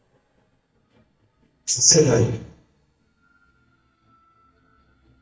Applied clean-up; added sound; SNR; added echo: neural mask model DeepFilterNet 3.